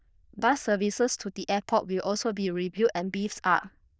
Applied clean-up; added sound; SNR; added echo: neural diffusion model UNIVERSE++.